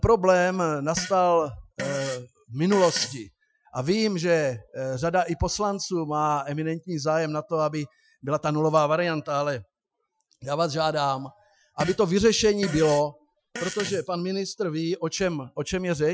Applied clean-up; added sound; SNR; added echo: classical method Wiener filter.